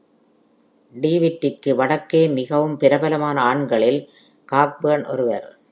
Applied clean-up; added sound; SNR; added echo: none; none; none; none.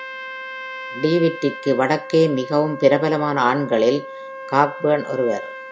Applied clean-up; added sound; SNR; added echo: none; Trumpet; 13 dB; none.